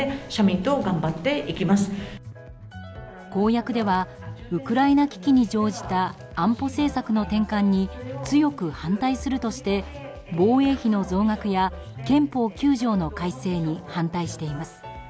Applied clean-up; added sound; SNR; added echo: none; none; none; none.